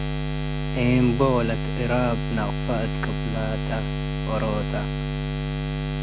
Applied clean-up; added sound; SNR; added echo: none; Buzz; -1 dB; none.